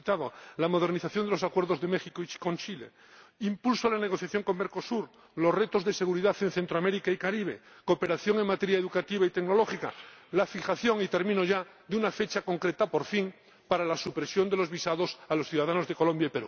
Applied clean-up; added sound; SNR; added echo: none; none; none; none.